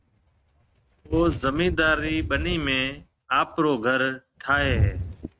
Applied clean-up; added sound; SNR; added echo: neural mask model RNNoise.